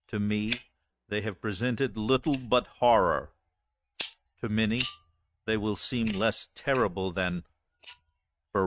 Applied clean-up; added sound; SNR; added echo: neural mask model RNNoise.